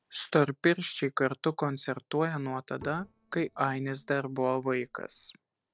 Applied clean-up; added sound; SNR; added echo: neural separator model SepFormer DNS4.